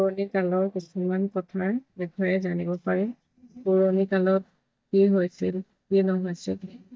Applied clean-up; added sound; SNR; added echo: neural mask model DeepFilterNet 3.